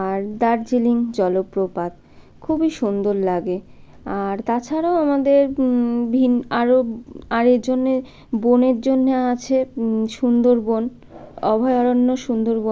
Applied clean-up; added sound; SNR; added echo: none; none; none; none.